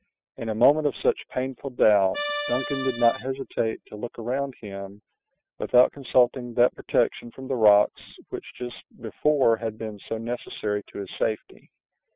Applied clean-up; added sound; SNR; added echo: classical method spectral subtraction.